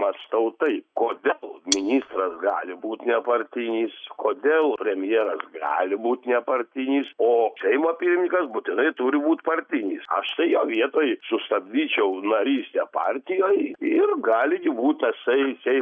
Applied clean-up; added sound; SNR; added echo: neural mask model RNNoise.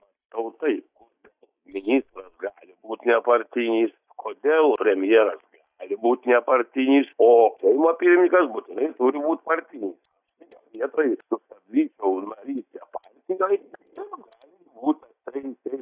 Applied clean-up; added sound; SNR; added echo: neural mask model DeepFilterNet 3.